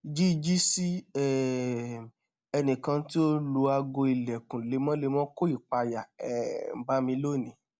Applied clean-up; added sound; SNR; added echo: none; none; none; none.